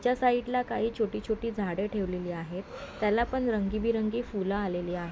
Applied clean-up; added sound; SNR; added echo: none; none; none; none.